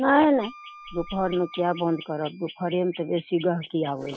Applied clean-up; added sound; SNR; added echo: classical method Wiener filter.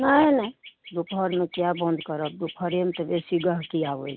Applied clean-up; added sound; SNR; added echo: none; none; none; none.